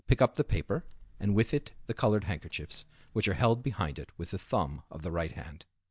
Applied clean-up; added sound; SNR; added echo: neural mask model DeepFilterNet 3.